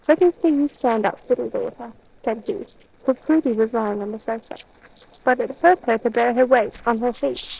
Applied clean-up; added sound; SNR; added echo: neural separator model SepFormer DNS4.